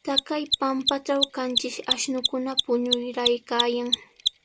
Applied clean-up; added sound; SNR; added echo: none; Mechanisms; 2 dB; none.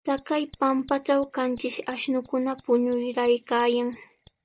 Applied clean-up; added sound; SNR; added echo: neural mask model DeepFilterNet 3.